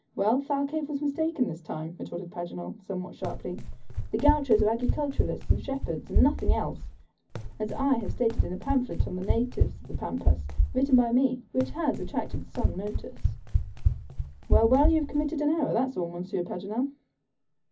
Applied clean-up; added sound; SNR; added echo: none; Run; -1 dB; reverberation time 0.4 s.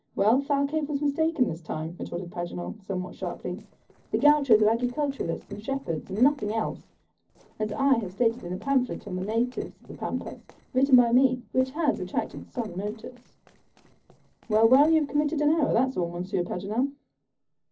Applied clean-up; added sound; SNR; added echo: neural separator model SepFormer DNS4.